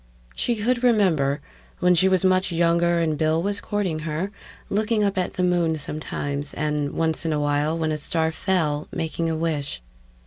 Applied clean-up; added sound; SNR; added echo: none; none; none; none.